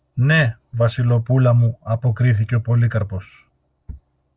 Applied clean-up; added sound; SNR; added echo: none; none; none; none.